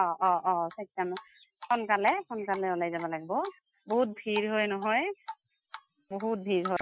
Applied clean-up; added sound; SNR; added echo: classical method Wiener filter.